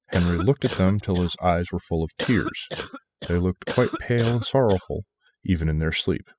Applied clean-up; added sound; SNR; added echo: classical method spectral subtraction.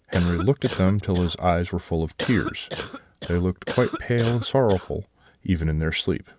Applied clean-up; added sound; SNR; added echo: none; Cough; 11 dB; none.